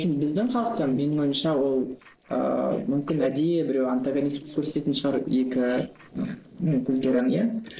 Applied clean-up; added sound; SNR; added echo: neural separator model SepFormer DNS4.